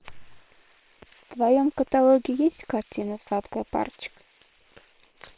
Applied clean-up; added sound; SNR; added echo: neural separator model SepFormer WHAM!.